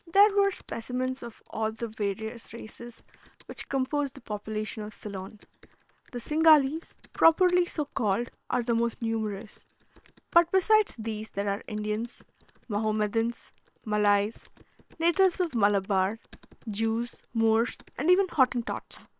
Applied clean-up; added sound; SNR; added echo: neural separator model SepFormer WHAM!.